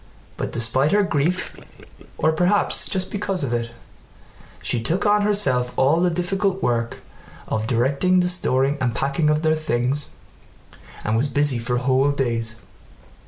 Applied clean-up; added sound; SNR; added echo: none; Gurgling / Liquid; 19 dB; none.